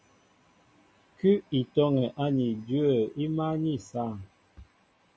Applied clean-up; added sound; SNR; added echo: none; none; none; none.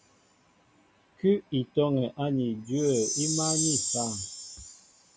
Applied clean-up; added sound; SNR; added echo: none; Chime; 5 dB; none.